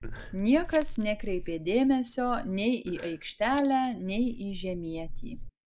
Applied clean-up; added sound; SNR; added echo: neural mask model Resemble Enhance denoiser.